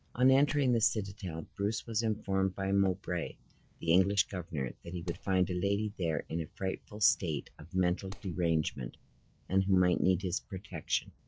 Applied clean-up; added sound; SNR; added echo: neural separator model SepFormer DNS4.